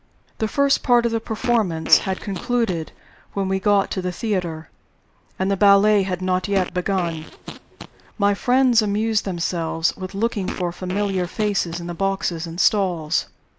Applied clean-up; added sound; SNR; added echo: none; Fart; 13 dB; none.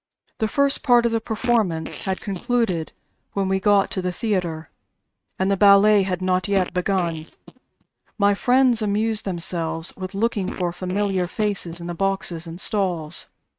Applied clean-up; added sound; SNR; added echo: neural mask model RNNoise.